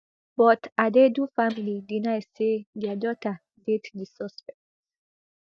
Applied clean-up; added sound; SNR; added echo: neural mask model DeepFilterNet 3.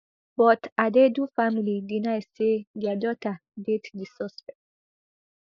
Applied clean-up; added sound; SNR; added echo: neural mask model Resemble Enhance denoiser.